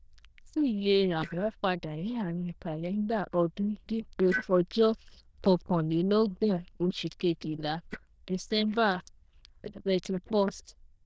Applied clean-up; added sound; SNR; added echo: neural diffusion model UNIVERSE++.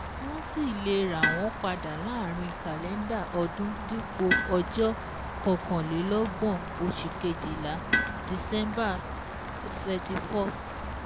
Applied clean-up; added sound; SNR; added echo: none; Tools + Rain; 3 dB; none.